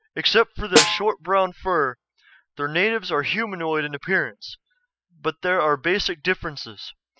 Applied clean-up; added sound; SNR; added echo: classical method spectral subtraction.